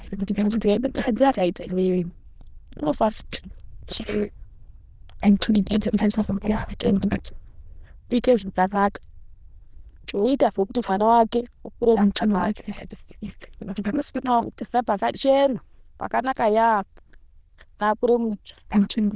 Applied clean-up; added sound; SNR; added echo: neural diffusion model UNIVERSE++.